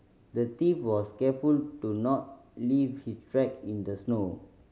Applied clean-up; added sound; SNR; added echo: none; none; none; none.